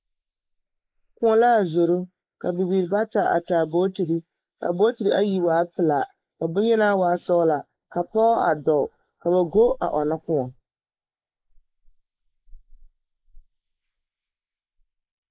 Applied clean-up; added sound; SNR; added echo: neural mask model Resemble Enhance denoiser.